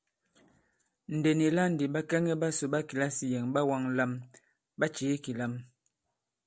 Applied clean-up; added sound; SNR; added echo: none; none; none; none.